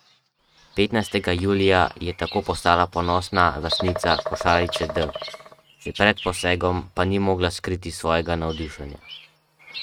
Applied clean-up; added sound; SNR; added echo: neural mask model RNNoise.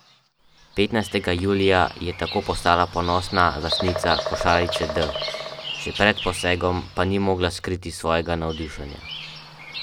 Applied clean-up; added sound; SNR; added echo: none; Bird vocalization, bird call, bird song; 9 dB; none.